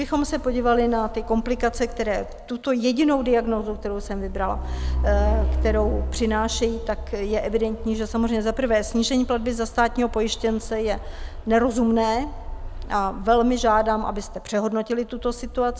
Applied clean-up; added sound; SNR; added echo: none; Truck; 7 dB; none.